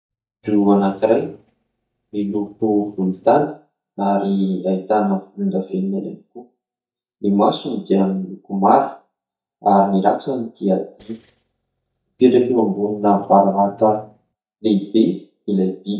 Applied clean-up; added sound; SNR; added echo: neural mask model DeepFilterNet 3.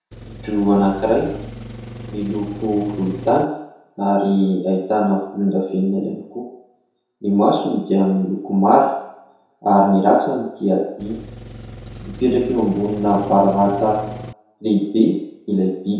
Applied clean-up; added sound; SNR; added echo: none; Engine; 14 dB; reverberation time 0.7 s.